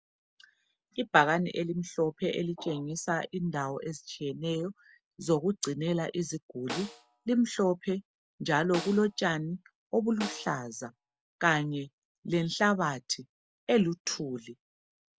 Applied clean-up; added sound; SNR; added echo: none; Snare drum; 14 dB; none.